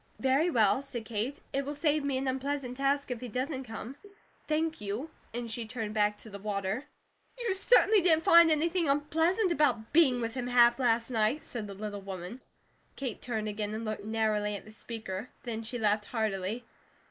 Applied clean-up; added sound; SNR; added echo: neural mask model Resemble Enhance denoiser.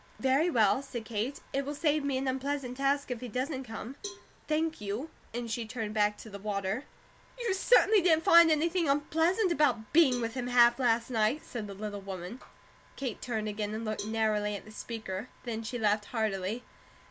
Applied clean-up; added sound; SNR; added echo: none; Cowbell; 19 dB; none.